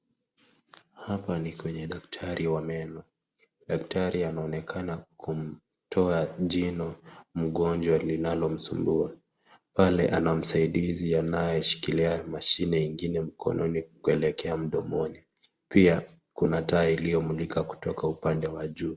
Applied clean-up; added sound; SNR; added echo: none; none; none; none.